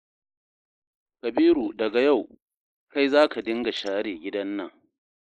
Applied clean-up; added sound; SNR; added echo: neural mask model Resemble Enhance denoiser.